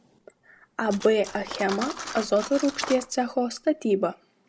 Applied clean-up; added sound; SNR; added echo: none; Cutlery, silverware; 13 dB; none.